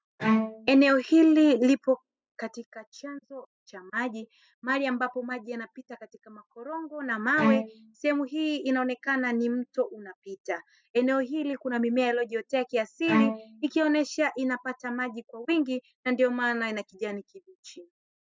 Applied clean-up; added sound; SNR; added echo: classical method spectral subtraction.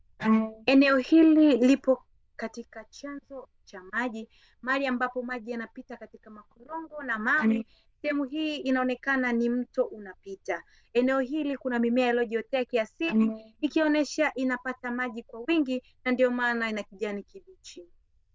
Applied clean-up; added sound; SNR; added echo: neural diffusion model UNIVERSE++.